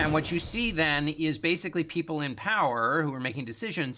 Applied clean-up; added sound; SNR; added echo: none; Gunshot, gunfire; 15 dB; none.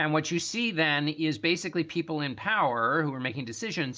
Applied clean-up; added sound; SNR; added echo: none; none; none; none.